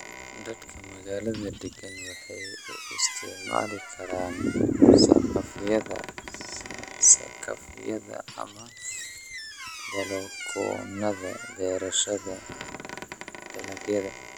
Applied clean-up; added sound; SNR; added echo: none; Squeak; 13 dB; none.